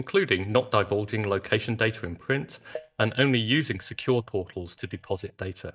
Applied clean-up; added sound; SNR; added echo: neural mask model DeepFilterNet 3.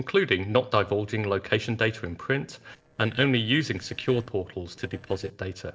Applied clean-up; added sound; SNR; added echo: neural separator model SepFormer DNS4.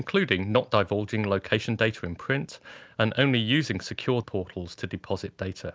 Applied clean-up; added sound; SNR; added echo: none; none; none; none.